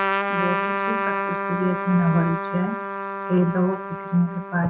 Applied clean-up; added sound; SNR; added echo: neural mask model RNNoise.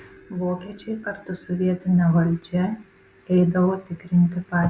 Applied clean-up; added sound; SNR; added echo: none; none; none; none.